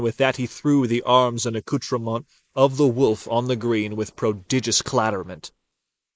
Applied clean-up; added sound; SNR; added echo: neural mask model Resemble Enhance denoiser.